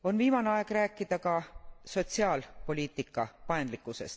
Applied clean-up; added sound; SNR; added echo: none; none; none; none.